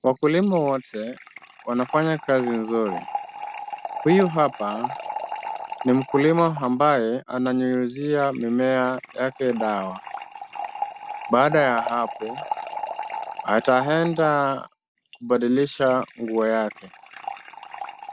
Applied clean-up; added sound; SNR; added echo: none; Fill (with liquid) / Trickle, dribble; 11 dB; none.